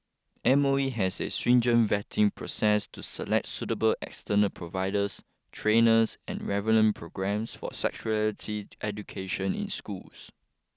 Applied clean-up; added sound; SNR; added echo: none; none; none; none.